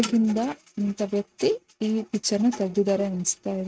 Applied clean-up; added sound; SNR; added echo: neural mask model RNNoise.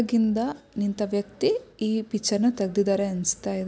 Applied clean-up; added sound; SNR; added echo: none; none; none; none.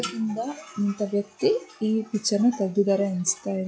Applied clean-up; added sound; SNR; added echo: classical method log-MMSE.